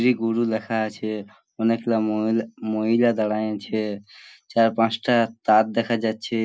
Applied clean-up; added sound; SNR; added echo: none; none; none; none.